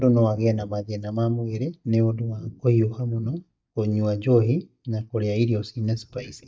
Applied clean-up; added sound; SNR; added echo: neural mask model DeepFilterNet 3.